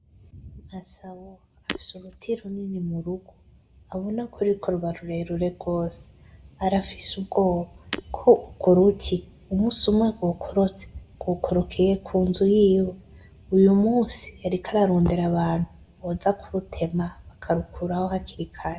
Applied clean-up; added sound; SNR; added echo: none; Shatter; 15 dB; reverberation time 0.3 s.